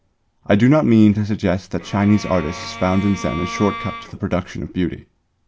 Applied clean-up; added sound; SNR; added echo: none; Bowed string instrument; 14 dB; none.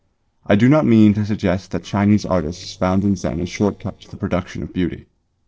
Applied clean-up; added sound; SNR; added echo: neural separator model SepFormer DNS4.